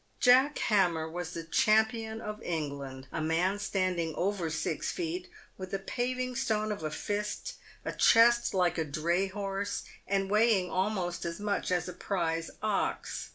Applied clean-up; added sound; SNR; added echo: none; none; none; none.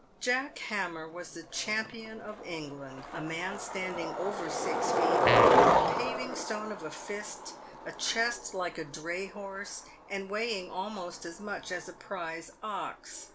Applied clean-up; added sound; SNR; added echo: none; Fart + Skateboard; -4 dB; none.